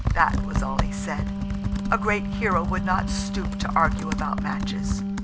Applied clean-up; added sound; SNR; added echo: none; Computer keyboard + Wind instrument, woodwind instrument; -2 dB; none.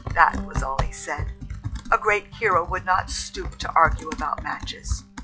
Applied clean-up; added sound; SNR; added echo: classical method log-MMSE.